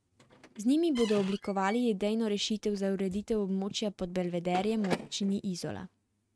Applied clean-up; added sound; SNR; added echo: neural mask model RNNoise.